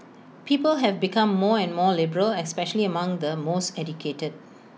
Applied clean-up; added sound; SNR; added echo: none; none; none; none.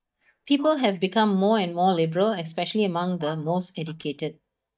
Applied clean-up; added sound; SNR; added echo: neural mask model DeepFilterNet 3.